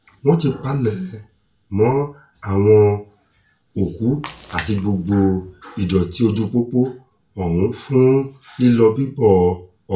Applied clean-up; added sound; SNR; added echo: none; Splash, splatter; 15 dB; reverberation time 0.3 s.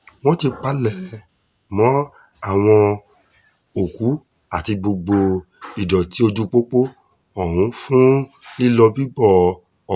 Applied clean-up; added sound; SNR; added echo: none; none; none; none.